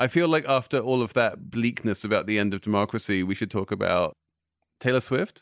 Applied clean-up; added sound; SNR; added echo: none; none; none; none.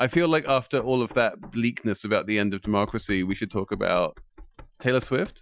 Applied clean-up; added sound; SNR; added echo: classical method Wiener filter.